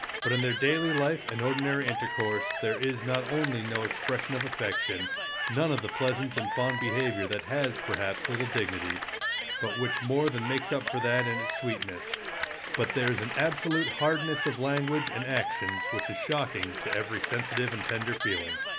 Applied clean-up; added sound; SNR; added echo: none; Cheering / Clapping; 3 dB; none.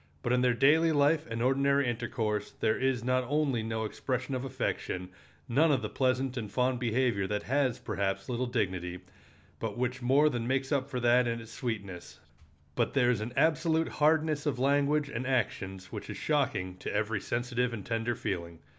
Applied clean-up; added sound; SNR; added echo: none; none; none; none.